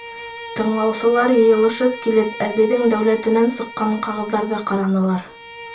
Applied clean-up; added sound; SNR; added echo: none; Bowed string instrument; 16 dB; reverberation time 0.2 s.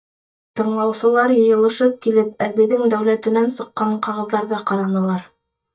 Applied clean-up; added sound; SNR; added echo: neural mask model DeepFilterNet 3.